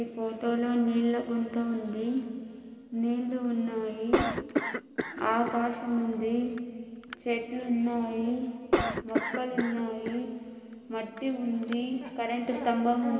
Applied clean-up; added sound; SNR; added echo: none; Cough; 5 dB; reverberation time 2.5 s.